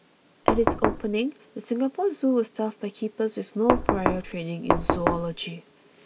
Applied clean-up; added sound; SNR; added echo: none; Knock; -3 dB; none.